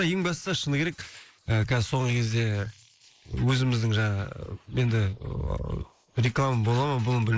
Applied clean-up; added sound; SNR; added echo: neural mask model Resemble Enhance denoiser.